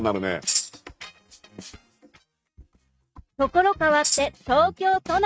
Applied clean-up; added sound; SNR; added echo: neural mask model RNNoise.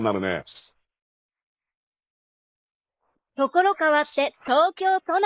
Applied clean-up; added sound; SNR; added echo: neural mask model Resemble Enhance denoiser.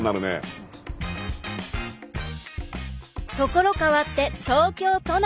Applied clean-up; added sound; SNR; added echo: none; none; none; none.